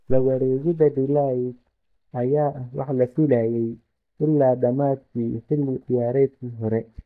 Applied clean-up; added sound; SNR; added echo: neural mask model DeepFilterNet 3.